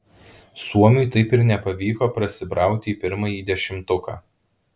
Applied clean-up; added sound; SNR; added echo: none; none; none; none.